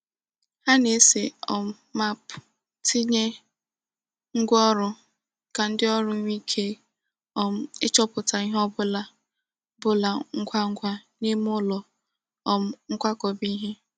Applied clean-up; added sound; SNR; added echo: none; none; none; none.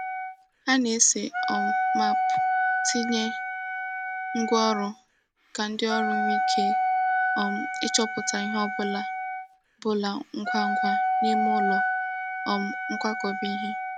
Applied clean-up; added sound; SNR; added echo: none; Wind instrument, woodwind instrument; -2 dB; none.